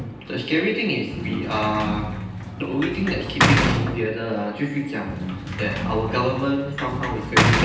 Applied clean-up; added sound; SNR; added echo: none; Sliding door / Slam; 0 dB; reverberation time 0.9 s.